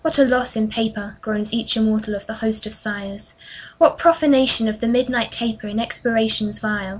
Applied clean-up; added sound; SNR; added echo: none; none; none; none.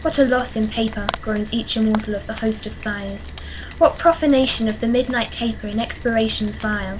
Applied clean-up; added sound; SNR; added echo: none; Rain; 12 dB; none.